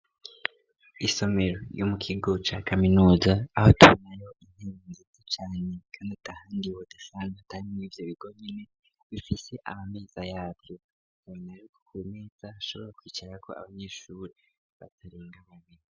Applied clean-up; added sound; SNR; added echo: none; none; none; none.